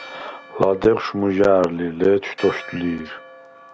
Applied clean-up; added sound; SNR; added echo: none; Church bell; 20 dB; none.